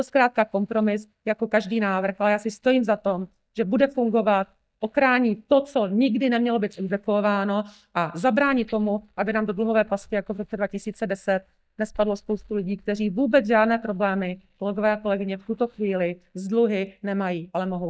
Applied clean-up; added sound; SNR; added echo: neural mask model DeepFilterNet 3.